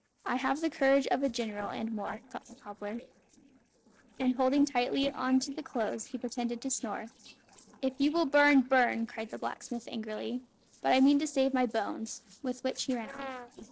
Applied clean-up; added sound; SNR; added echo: neural separator model SepFormer DNS4.